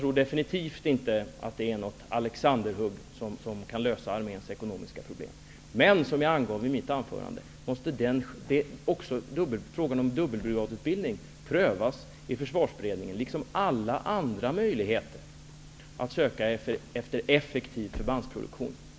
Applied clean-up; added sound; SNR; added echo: none; none; none; none.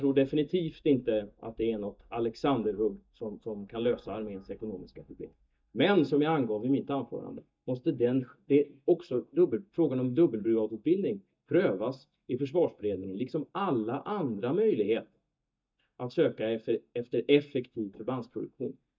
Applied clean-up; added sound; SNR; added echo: neural mask model DeepFilterNet 3.